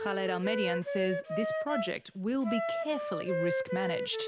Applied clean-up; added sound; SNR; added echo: none; Wind instrument, woodwind instrument; 1 dB; none.